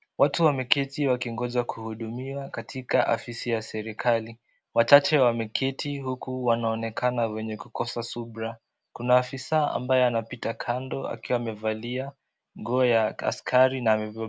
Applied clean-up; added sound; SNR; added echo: none; none; none; none.